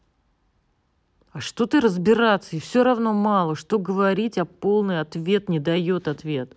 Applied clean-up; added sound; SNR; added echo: none; none; none; none.